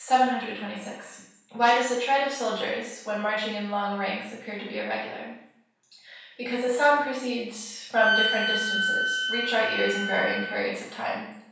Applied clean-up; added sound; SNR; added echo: none; Wind instrument, woodwind instrument; 0 dB; reverberation time 0.7 s.